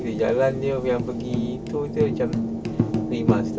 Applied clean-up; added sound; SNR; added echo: none; Tambourine; 2 dB; none.